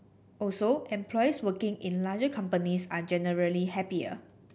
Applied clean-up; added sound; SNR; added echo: none; none; none; none.